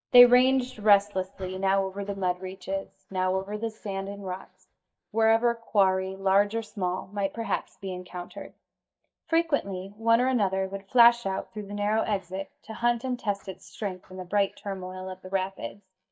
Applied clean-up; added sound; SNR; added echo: neural mask model DeepFilterNet 3.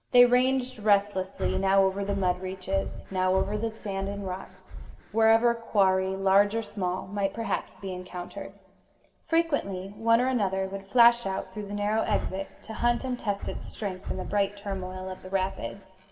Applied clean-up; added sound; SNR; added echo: none; Breathing; 7 dB; reverberation time 1.3 s.